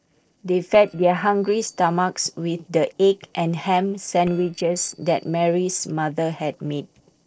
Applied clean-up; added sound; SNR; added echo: neural separator model SepFormer DNS4.